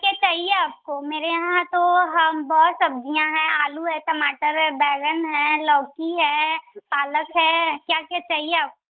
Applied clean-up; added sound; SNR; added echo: neural mask model Resemble Enhance denoiser.